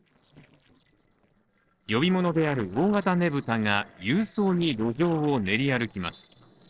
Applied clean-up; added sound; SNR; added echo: neural separator model SepFormer DNS4.